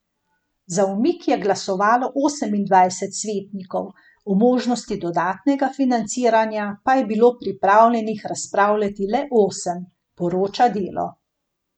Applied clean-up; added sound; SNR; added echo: none; none; none; none.